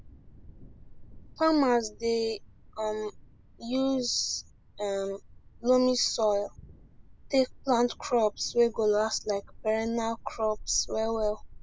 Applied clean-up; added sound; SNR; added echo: none; Thunder; 16 dB; none.